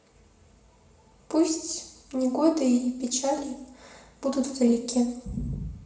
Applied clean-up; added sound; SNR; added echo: none; none; none; reverberation time 0.8 s.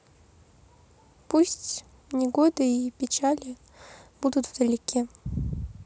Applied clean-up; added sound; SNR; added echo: none; none; none; none.